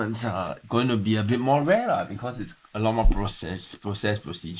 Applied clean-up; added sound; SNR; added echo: neural mask model Resemble Enhance denoiser.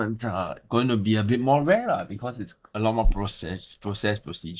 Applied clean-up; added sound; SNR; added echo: neural mask model DeepFilterNet 3.